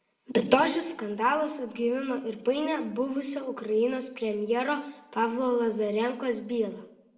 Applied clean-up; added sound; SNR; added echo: none; none; none; reverberation time 0.7 s.